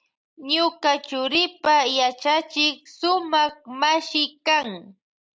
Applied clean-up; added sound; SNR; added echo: none; none; none; none.